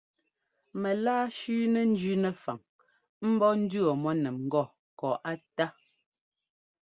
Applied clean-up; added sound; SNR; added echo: none; none; none; none.